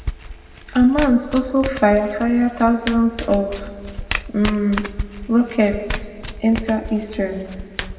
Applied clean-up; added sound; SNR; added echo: none; Domestic sounds, home sounds; 10 dB; reverberation time 1.6 s.